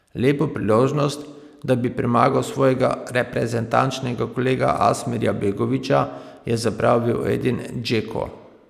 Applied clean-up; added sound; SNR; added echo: none; none; none; none.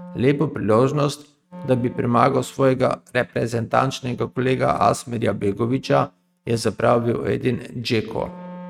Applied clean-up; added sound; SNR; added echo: neural mask model RNNoise.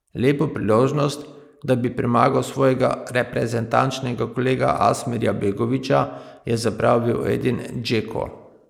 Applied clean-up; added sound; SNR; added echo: neural mask model Resemble Enhance denoiser.